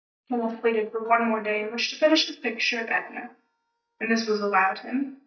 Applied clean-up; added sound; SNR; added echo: neural mask model DeepFilterNet 3.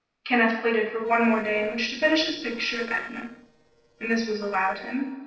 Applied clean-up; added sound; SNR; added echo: neural separator model SepFormer DNS4.